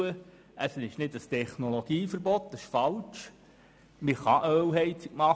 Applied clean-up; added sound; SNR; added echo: none; none; none; none.